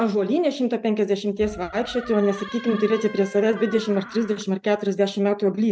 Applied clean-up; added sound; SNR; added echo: none; Door; 16 dB; none.